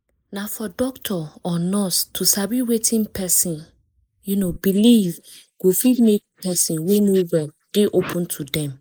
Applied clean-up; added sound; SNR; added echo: neural mask model Resemble Enhance denoiser.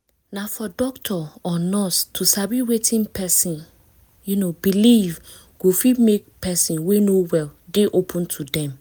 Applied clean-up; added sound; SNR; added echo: none; none; none; none.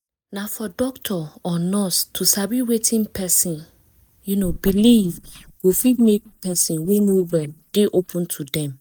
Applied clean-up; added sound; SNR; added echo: neural mask model DeepFilterNet 3.